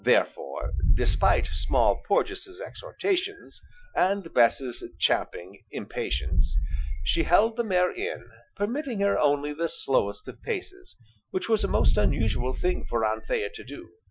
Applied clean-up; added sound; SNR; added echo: classical method Wiener filter.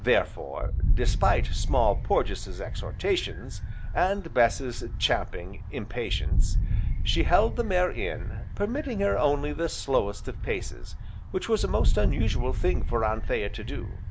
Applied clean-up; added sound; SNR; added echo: none; Wind; -1 dB; none.